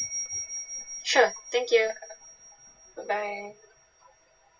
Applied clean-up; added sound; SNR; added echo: none; Bell; 11 dB; reverberation time 0.4 s.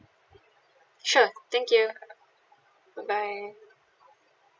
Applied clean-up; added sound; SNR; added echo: none; none; none; none.